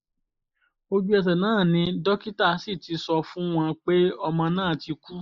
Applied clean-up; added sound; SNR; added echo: neural mask model Resemble Enhance denoiser.